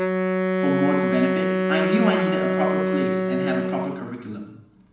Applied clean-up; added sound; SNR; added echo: none; Wind instrument, woodwind instrument; -3 dB; reverberation time 0.8 s.